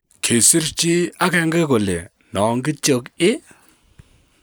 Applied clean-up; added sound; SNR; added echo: none; none; none; none.